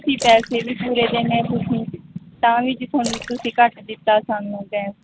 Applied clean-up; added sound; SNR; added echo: none; Splash, splatter; 16 dB; none.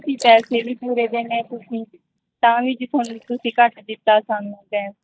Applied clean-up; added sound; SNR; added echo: neural mask model DeepFilterNet 3.